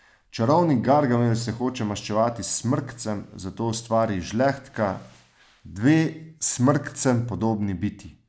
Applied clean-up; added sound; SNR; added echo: none; none; none; none.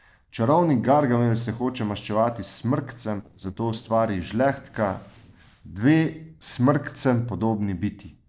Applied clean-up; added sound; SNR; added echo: neural separator model SepFormer DNS4.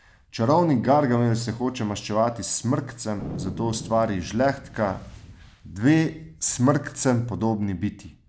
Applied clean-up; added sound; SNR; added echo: none; Thunder; 18 dB; none.